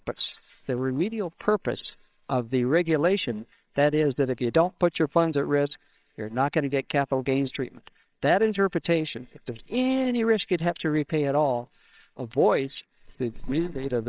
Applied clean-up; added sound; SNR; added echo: neural separator model SepFormer WHAMR!.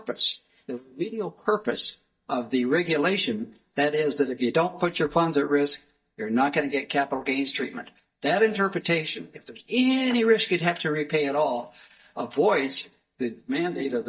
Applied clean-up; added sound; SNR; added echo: neural mask model DeepFilterNet 3.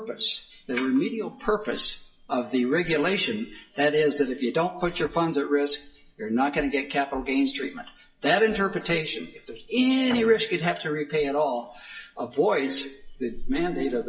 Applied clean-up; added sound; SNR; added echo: classical method WPE with log-MMSE.